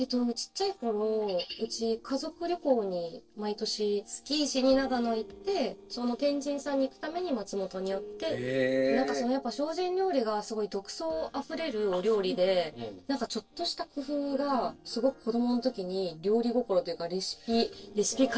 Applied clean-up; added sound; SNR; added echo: neural separator model SepFormer DNS4.